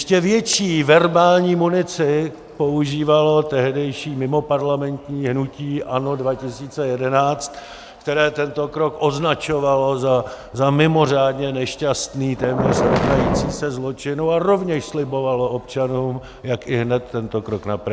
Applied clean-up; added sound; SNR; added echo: none; Boom; 2 dB; none.